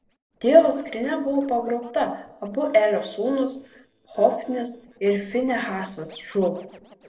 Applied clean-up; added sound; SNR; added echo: neural separator model SepFormer DNS4.